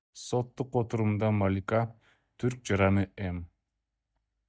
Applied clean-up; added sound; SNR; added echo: neural mask model DeepFilterNet 3.